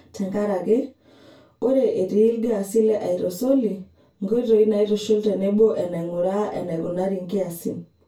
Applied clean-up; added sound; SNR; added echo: none; none; none; reverberation time 0.2 s.